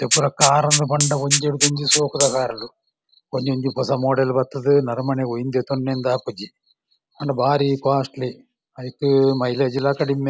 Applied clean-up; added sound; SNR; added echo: none; Rattle (instrument); 2 dB; none.